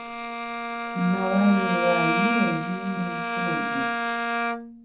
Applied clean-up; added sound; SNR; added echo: none; Bowed string instrument; 0 dB; reverberation time 0.7 s.